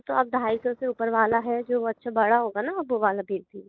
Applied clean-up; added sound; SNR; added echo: neural mask model DeepFilterNet 3.